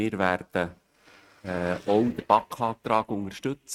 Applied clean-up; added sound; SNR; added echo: neural mask model RNNoise.